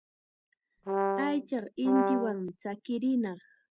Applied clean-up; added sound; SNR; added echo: none; Brass instrument; -1 dB; none.